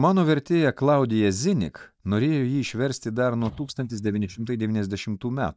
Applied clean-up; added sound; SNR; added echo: neural mask model DeepFilterNet 3.